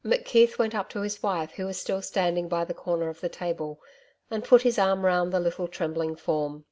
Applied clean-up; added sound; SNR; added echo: none; none; none; none.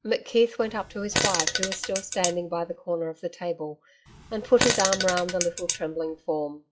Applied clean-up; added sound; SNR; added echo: classical method log-MMSE.